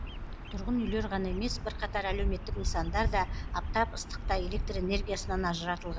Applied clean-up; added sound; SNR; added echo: none; Bird vocalization, bird call, bird song; 1 dB; none.